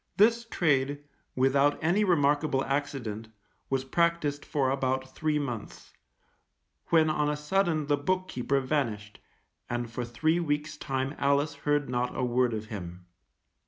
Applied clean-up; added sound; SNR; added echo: none; none; none; none.